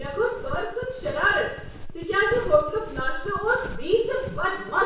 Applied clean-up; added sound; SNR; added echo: none; Walk, footsteps; 9 dB; reverberation time 0.6 s.